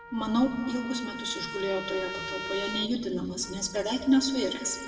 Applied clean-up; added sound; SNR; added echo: none; Trumpet; 11 dB; reverberation time 1.5 s.